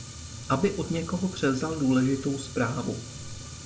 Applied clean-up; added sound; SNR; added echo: none; Fire; 12 dB; reverberation time 0.5 s.